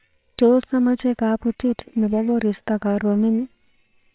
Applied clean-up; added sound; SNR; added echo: neural separator model SepFormer WHAMR!.